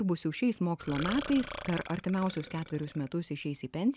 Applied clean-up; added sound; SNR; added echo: none; Burping, eructation; 11 dB; none.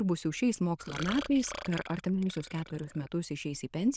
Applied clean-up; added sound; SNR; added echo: neural diffusion model UNIVERSE++.